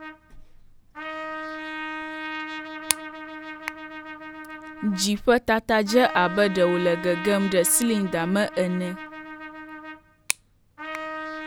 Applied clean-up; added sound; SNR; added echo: none; Trumpet; 10 dB; none.